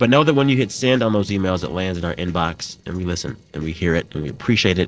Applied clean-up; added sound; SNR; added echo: neural separator model SepFormer DNS4.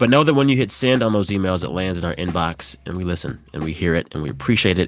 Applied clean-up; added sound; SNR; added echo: none; none; none; none.